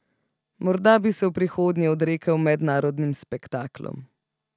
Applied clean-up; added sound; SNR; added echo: none; none; none; none.